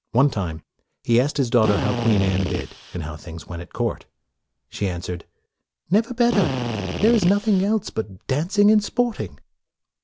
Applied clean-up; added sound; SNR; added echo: none; Drill; 4 dB; none.